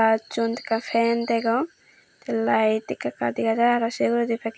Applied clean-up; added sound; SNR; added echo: none; none; none; none.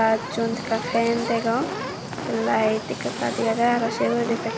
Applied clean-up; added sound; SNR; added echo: none; Fire; 6 dB; none.